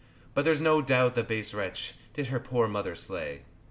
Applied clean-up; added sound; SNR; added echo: none; none; none; none.